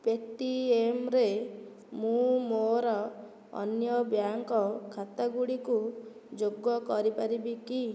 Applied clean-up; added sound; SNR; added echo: none; none; none; none.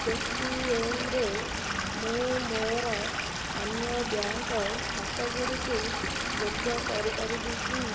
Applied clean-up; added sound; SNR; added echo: none; Stream / Liquid; -1 dB; none.